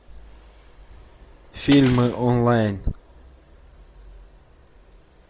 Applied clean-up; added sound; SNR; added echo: none; Cutlery, silverware; 14 dB; none.